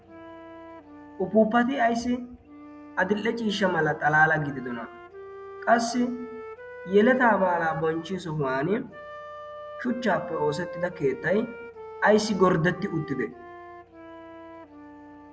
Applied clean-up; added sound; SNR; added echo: none; Wind instrument, woodwind instrument; 15 dB; none.